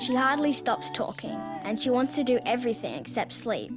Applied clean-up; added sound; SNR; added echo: none; none; none; none.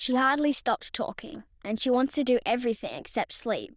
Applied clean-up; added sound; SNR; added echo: neural diffusion model UNIVERSE++.